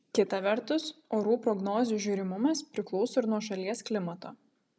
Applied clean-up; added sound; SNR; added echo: none; none; none; none.